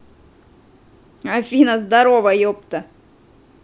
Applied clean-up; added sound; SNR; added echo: none; none; none; none.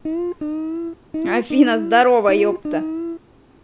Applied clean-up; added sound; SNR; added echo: none; Guitar; 5 dB; none.